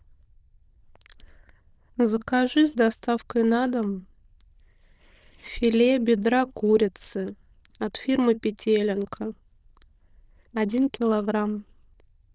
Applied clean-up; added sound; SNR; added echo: neural diffusion model UNIVERSE++.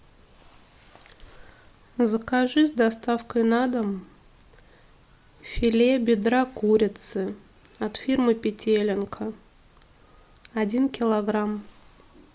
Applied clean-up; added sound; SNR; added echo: none; none; none; none.